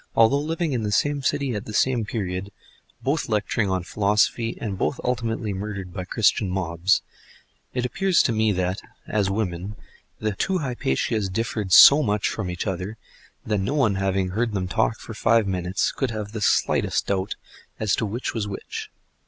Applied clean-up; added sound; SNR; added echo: none; none; none; none.